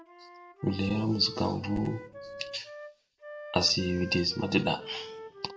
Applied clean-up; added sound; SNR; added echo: none; Wind instrument, woodwind instrument; 14 dB; reverberation time 0.6 s.